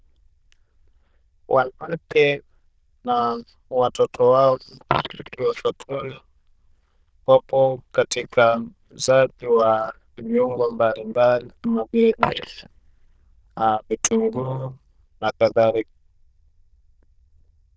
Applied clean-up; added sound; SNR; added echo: neural diffusion model UNIVERSE++.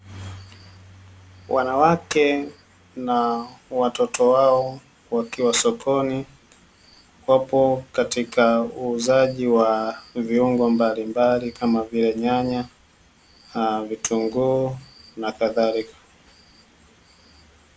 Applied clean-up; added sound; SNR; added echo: none; none; none; none.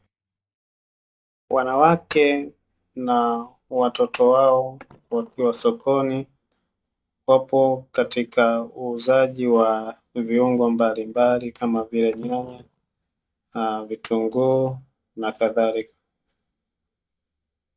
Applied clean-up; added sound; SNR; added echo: neural mask model DeepFilterNet 3.